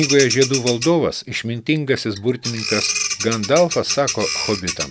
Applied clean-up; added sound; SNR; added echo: none; Bird vocalization, bird call, bird song; 6 dB; none.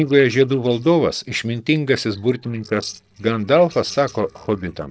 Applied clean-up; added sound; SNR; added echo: neural separator model SepFormer DNS4.